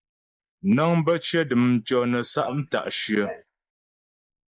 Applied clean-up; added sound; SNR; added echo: neural mask model Resemble Enhance denoiser.